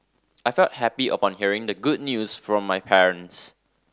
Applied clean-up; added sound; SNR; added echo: none; none; none; none.